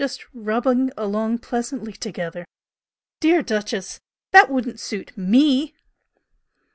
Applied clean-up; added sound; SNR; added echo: none; none; none; none.